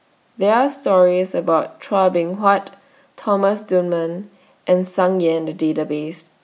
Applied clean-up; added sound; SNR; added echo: none; none; none; none.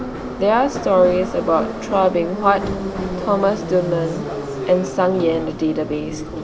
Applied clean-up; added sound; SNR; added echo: none; Subway, metro, underground; 7 dB; none.